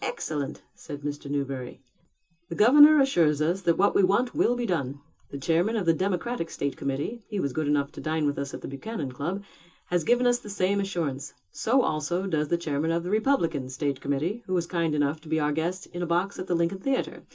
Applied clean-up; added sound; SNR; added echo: none; none; none; reverberation time 0.2 s.